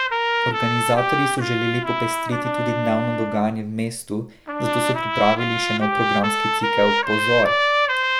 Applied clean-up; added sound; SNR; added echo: none; Trumpet; -1 dB; none.